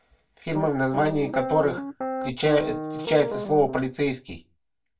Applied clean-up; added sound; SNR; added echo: none; Piano; 6 dB; reverberation time 0.2 s.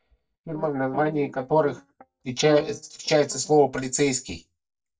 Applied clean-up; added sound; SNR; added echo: neural mask model DeepFilterNet 3.